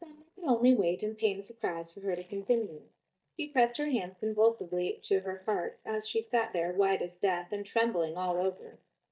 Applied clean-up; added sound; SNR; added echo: neural mask model DeepFilterNet 3.